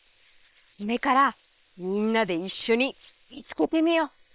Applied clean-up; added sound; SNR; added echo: neural separator model SepFormer WHAM!.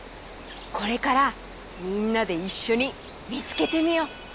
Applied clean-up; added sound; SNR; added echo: none; Water; 15 dB; none.